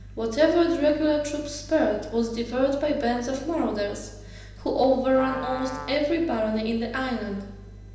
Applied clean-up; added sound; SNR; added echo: none; Trumpet; 16 dB; reverberation time 0.9 s.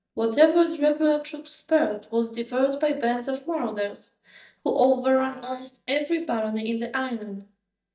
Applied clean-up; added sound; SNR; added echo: neural mask model DeepFilterNet 3.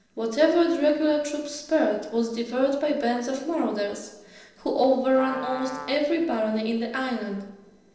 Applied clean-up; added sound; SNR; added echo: neural separator model SepFormer DNS4.